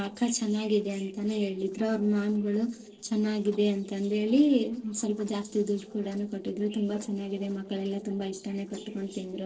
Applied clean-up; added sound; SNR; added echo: neural separator model SepFormer DNS4.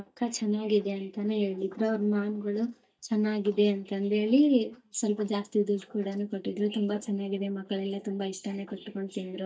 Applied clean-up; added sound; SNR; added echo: neural mask model DeepFilterNet 3.